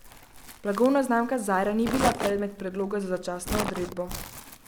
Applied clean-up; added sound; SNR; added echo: none; Crumpling, crinkling; 8 dB; none.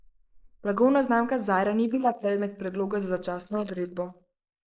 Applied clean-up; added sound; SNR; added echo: neural mask model Resemble Enhance denoiser.